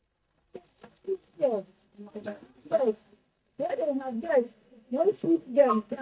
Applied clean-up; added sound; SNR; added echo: neural mask model DeepFilterNet 3.